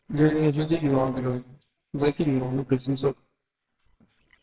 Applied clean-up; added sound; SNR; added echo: neural separator model SepFormer WHAMR!.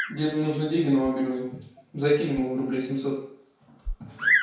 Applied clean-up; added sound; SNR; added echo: none; Bird vocalization, bird call, bird song; 5 dB; reverberation time 0.5 s.